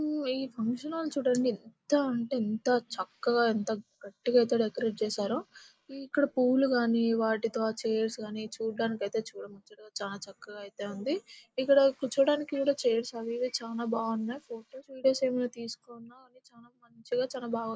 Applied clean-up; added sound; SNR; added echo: neural mask model Resemble Enhance denoiser.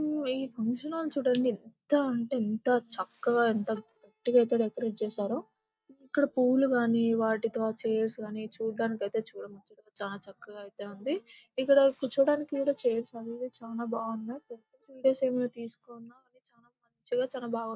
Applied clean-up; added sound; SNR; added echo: neural mask model DeepFilterNet 3.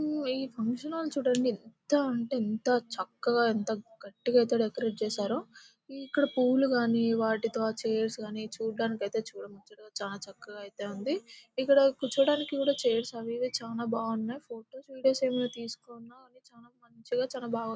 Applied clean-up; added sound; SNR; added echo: none; none; none; none.